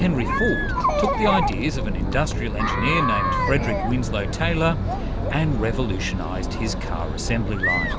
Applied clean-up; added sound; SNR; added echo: none; Chatter; -2 dB; none.